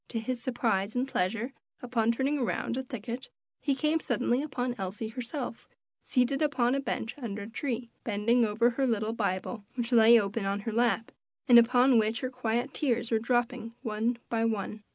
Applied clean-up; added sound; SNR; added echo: none; none; none; none.